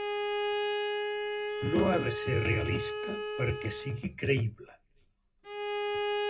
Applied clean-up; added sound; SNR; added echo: none; Bowed string instrument; 1 dB; reverberation time 0.2 s.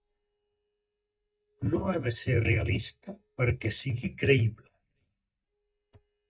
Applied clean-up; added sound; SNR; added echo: neural mask model DeepFilterNet 3.